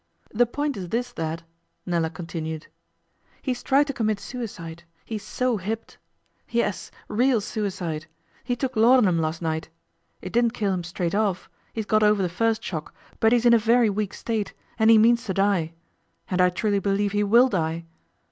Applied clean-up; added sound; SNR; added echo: none; none; none; none.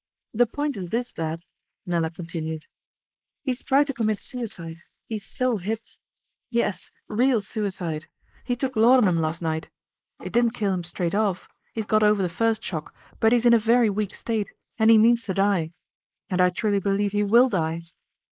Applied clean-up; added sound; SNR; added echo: neural mask model Resemble Enhance denoiser.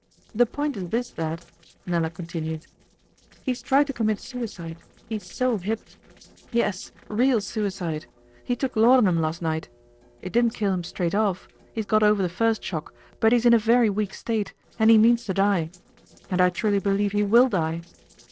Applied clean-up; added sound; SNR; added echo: neural separator model SepFormer DNS4.